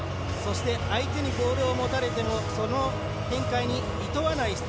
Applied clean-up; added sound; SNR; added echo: none; none; none; none.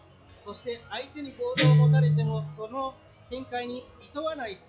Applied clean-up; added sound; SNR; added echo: classical method log-MMSE.